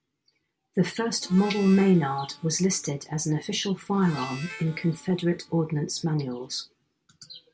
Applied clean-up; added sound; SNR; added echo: none; Harmonica; 19 dB; none.